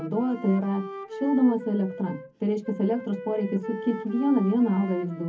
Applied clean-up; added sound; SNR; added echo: none; Wind instrument, woodwind instrument; 13 dB; reverberation time 0.3 s.